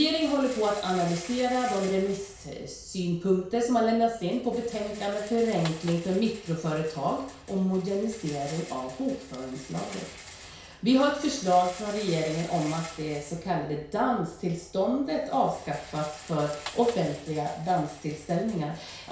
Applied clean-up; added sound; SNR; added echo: none; Rattle; 17 dB; reverberation time 0.6 s.